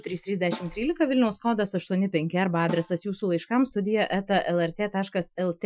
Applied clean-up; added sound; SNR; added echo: classical method Wiener filter.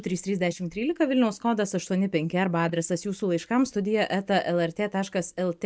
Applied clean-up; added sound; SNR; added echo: neural mask model DeepFilterNet 3.